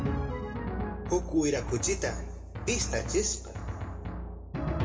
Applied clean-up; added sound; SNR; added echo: none; Drum; 1 dB; reverberation time 0.8 s.